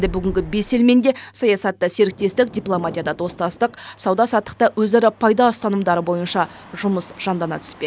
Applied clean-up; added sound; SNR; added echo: none; none; none; none.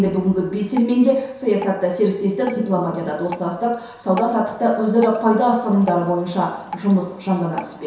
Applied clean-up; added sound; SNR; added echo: none; Drip; 19 dB; reverberation time 0.7 s.